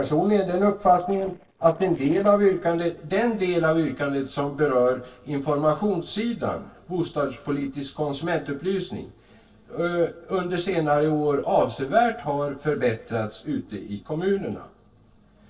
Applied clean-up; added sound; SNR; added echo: neural separator model SepFormer DNS4.